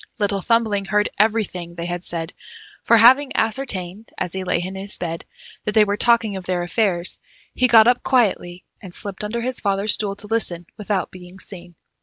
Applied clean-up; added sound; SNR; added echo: none; none; none; none.